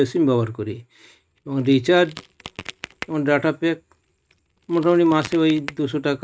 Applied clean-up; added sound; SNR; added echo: neural mask model RNNoise.